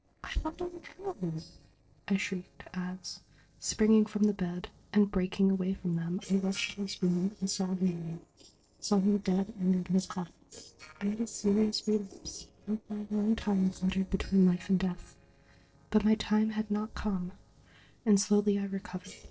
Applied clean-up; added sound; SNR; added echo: neural separator model SepFormer DNS4.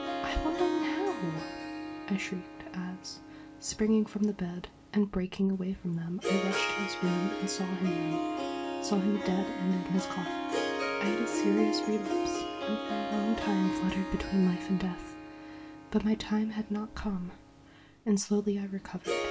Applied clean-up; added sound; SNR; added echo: none; Harp; 3 dB; reverberation time 0.2 s.